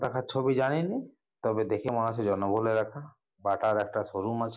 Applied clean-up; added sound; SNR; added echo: none; none; none; none.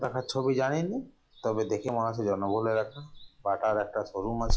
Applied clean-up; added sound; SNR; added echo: classical method log-MMSE.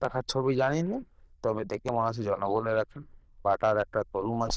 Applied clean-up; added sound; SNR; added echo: neural diffusion model UNIVERSE++.